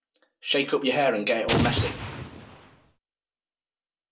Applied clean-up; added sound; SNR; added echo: none; Explosion; 0 dB; reverberation time 0.2 s.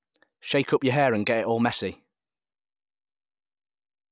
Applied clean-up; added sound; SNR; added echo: none; none; none; none.